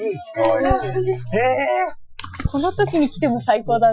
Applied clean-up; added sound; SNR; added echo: classical method Wiener filter.